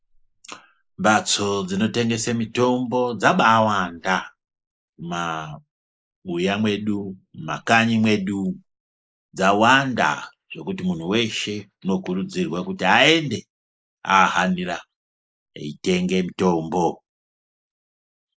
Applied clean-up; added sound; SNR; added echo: neural mask model Resemble Enhance denoiser.